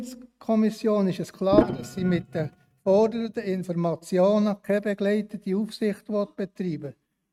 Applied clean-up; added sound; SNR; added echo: neural mask model RNNoise.